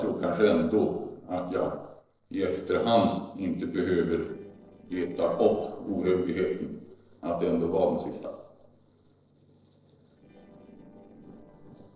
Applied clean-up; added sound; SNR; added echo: neural separator model SepFormer DNS4.